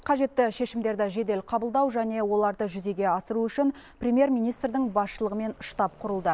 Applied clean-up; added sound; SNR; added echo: none; none; none; none.